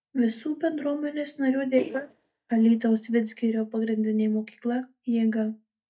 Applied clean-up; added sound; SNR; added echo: neural mask model DeepFilterNet 3.